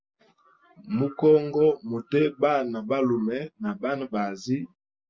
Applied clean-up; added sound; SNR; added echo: none; none; none; none.